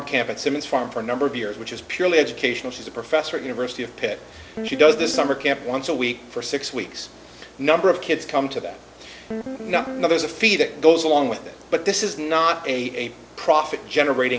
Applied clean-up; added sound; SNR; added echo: none; Guitar; 9 dB; none.